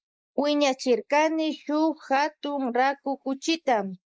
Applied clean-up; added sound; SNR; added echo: neural mask model Resemble Enhance denoiser.